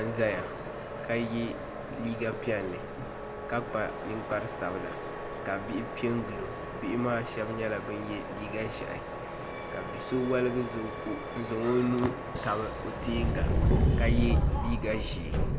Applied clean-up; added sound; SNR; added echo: none; Subway, metro, underground; -1 dB; none.